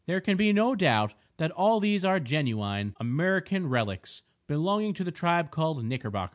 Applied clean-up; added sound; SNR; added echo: none; none; none; none.